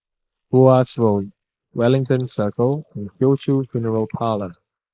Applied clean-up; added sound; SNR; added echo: neural mask model Resemble Enhance denoiser.